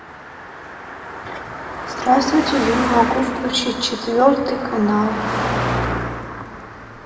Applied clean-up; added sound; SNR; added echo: none; Car passing by; 4 dB; reverberation time 1.6 s.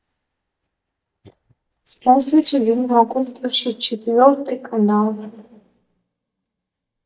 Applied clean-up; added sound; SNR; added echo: neural mask model DeepFilterNet 3.